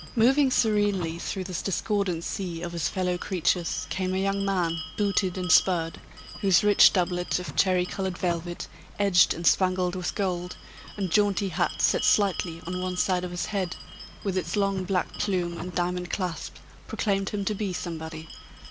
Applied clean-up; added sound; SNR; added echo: none; Bell; 16 dB; none.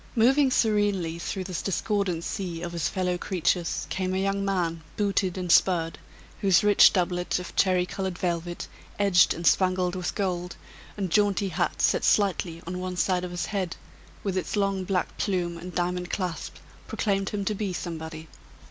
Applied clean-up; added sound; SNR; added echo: none; none; none; none.